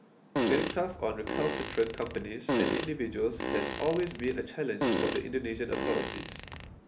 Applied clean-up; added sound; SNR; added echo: none; Fart; 1 dB; none.